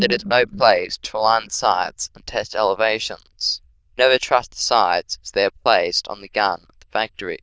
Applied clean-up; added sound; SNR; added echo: neural diffusion model UNIVERSE++.